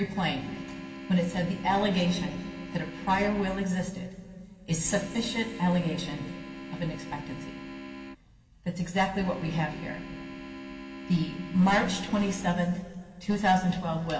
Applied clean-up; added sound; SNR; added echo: none; Organ; 11 dB; reverberation time 2.2 s.